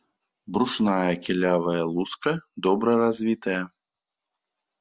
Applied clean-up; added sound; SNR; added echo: none; none; none; none.